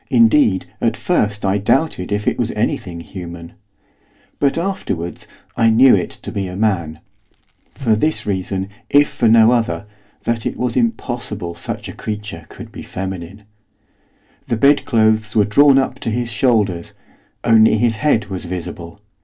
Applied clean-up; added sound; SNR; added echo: none; Whoosh, swoosh, swish; 18 dB; none.